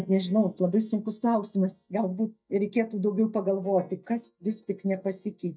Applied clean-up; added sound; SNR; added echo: neural mask model DeepFilterNet 3.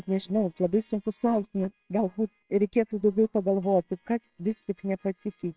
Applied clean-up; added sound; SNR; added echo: neural separator model SepFormer WHAMR!.